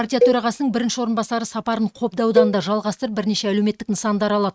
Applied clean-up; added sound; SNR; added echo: neural mask model RNNoise.